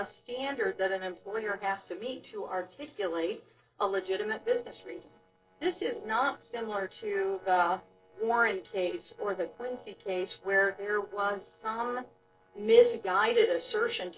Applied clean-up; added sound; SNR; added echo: neural separator model SepFormer DNS4.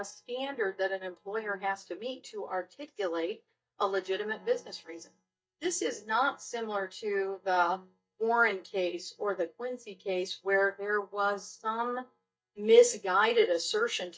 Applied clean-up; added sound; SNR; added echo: neural mask model DeepFilterNet 3.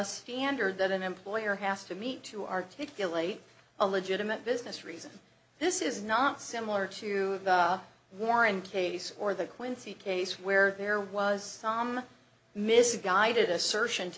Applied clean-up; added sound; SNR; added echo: none; none; none; none.